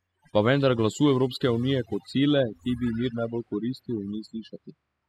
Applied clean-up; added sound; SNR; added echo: classical method spectral subtraction.